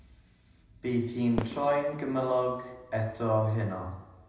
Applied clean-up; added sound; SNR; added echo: none; Fireworks; 13 dB; reverberation time 0.8 s.